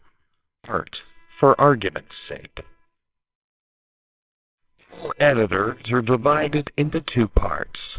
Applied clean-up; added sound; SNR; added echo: neural separator model SepFormer WHAMR!.